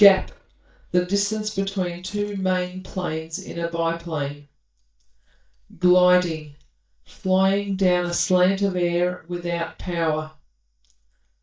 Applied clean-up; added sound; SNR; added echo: neural mask model DeepFilterNet 3.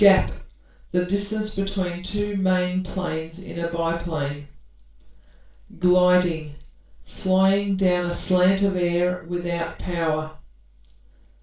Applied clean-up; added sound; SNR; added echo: neural separator model SepFormer DNS4.